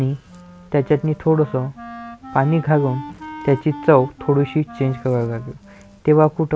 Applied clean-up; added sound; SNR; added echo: none; Wind instrument, woodwind instrument; 17 dB; none.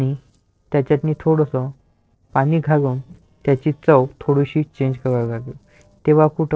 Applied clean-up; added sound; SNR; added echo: neural separator model SepFormer DNS4.